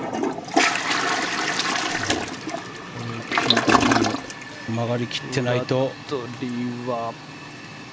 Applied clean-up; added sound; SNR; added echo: none; Toilet flush; -4 dB; none.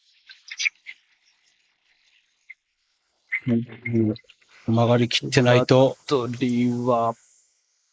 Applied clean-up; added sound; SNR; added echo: neural mask model Resemble Enhance denoiser.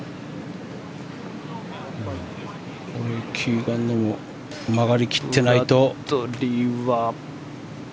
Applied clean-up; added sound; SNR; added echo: none; none; none; none.